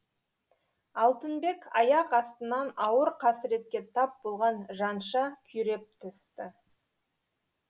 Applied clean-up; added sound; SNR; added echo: none; none; none; none.